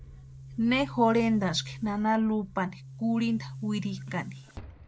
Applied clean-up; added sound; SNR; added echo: none; Boom; 14 dB; none.